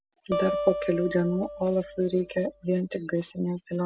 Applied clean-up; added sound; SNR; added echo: none; Acoustic guitar; 7 dB; none.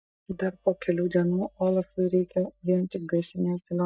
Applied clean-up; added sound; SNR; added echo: neural mask model DeepFilterNet 3.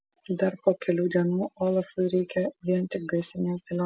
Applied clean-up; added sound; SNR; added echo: none; none; none; none.